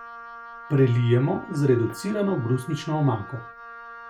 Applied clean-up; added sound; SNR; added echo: none; Wind instrument, woodwind instrument; 17 dB; none.